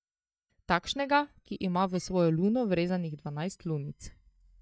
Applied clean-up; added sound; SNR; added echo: neural mask model DeepFilterNet 3.